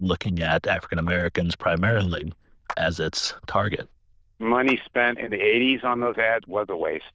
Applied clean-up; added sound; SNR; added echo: neural diffusion model UNIVERSE++.